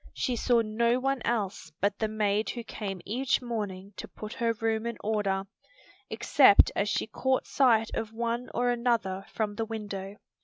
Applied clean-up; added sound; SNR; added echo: none; none; none; none.